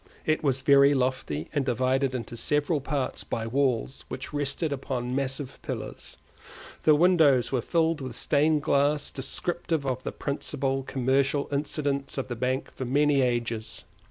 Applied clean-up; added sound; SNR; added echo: none; none; none; none.